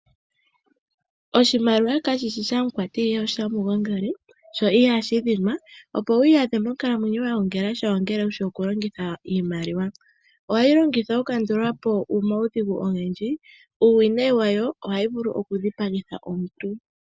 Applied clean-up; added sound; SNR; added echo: none; none; none; none.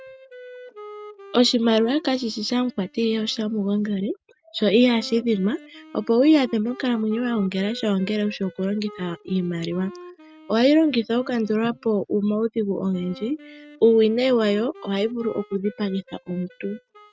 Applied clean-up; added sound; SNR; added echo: neural mask model RNNoise.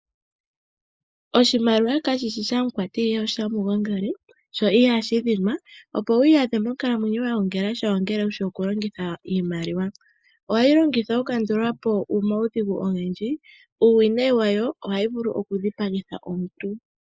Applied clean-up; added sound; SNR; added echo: neural mask model Resemble Enhance denoiser.